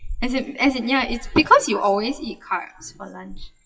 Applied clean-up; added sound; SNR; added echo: classical method WPE with log-MMSE.